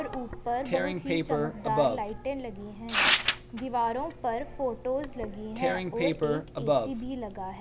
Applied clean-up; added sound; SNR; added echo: none; Tearing; -2 dB; none.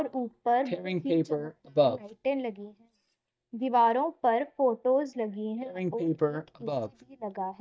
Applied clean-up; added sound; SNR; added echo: neural mask model DeepFilterNet 3.